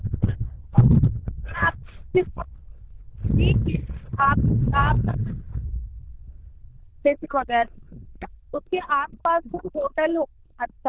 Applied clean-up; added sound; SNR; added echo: neural diffusion model UNIVERSE++.